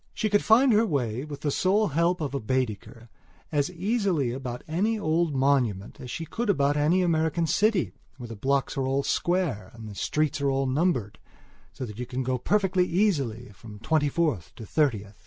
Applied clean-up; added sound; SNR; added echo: none; none; none; none.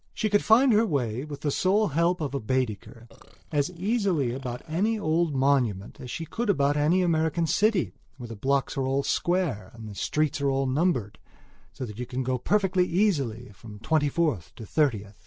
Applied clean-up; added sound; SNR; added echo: neural separator model SepFormer DNS4.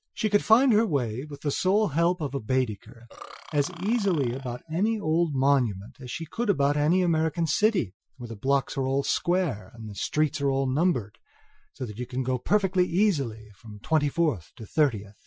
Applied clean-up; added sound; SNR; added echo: classical method Wiener filter.